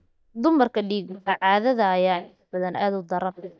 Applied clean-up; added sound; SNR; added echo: neural mask model DeepFilterNet 3.